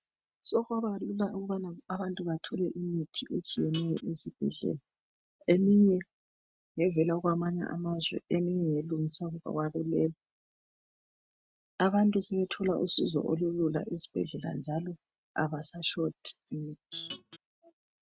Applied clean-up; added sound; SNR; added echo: neural mask model RNNoise.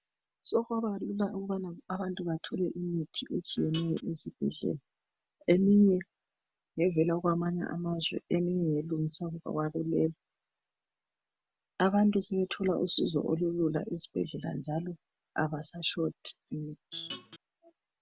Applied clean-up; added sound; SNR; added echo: none; Guitar; 14 dB; none.